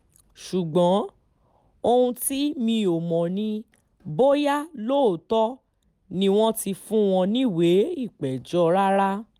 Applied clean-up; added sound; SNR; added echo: none; none; none; none.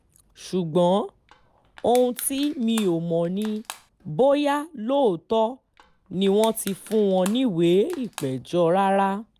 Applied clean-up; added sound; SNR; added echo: none; Crushing; 20 dB; none.